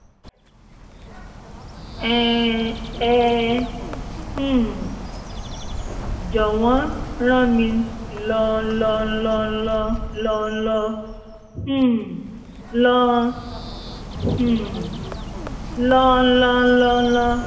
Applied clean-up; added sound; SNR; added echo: none; Bird; 10 dB; reverberation time 1.4 s.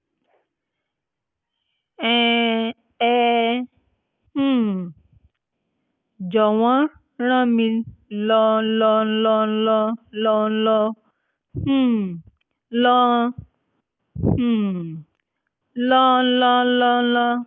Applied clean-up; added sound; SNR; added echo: none; none; none; none.